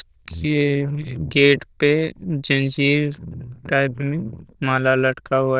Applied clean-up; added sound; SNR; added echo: neural diffusion model UNIVERSE++.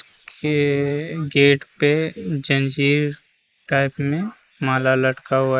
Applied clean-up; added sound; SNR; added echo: neural mask model Resemble Enhance denoiser.